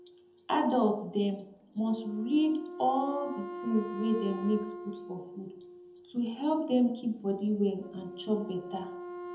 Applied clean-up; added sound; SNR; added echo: none; Wind instrument, woodwind instrument; 12 dB; reverberation time 0.8 s.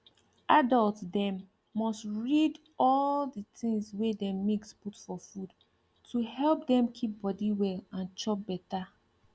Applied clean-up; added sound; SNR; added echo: none; none; none; none.